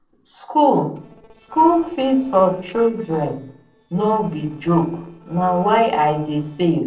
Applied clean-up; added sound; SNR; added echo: neural separator model SepFormer DNS4.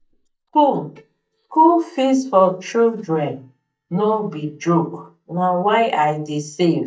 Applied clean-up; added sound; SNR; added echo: neural mask model DeepFilterNet 3.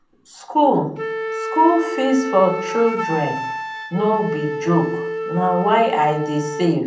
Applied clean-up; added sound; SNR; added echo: none; Wind instrument, woodwind instrument; 7 dB; reverberation time 0.6 s.